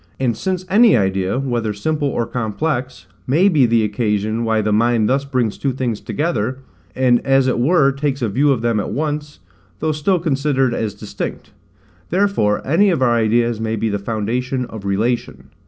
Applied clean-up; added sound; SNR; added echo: none; none; none; none.